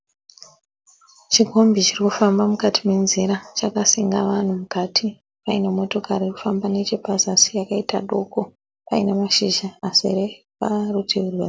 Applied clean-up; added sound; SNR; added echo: none; none; none; none.